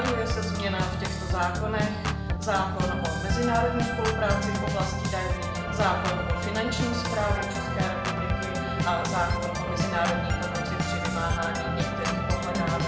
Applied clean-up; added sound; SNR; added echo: none; Organ; -2 dB; reverberation time 0.9 s.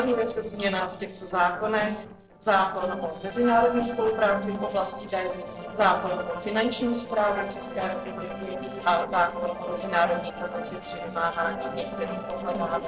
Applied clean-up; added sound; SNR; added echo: neural separator model SepFormer DNS4.